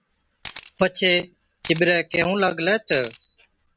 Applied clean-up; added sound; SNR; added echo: none; Camera; 14 dB; none.